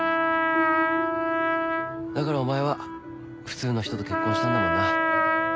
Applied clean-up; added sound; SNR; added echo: none; Trumpet; -4 dB; none.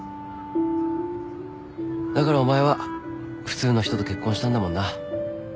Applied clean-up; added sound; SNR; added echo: none; none; none; none.